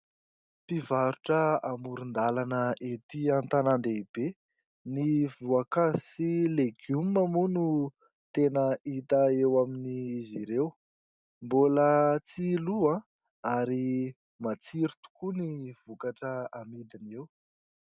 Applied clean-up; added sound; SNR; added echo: none; none; none; none.